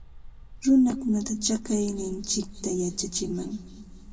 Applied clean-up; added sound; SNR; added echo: none; Tick; 17 dB; reverberation time 1.8 s.